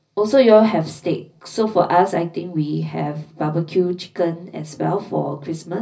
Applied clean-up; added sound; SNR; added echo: none; none; none; reverberation time 0.4 s.